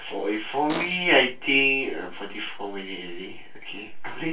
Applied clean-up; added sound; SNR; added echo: none; Fart; 7 dB; reverberation time 0.2 s.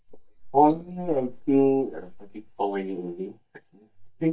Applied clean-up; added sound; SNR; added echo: neural mask model DeepFilterNet 3.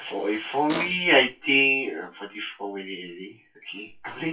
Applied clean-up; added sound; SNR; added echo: classical method WPE with log-MMSE.